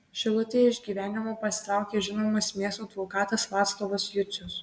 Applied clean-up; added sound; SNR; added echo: none; none; none; none.